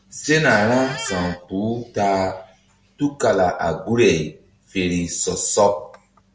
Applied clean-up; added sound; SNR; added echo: none; Squeak; 11 dB; none.